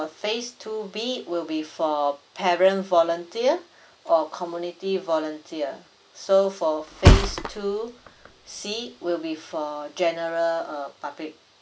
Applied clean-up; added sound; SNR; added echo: none; Thump, thud; -4 dB; none.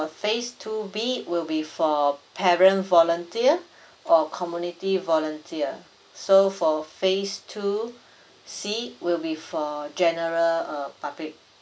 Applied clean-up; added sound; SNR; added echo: none; none; none; none.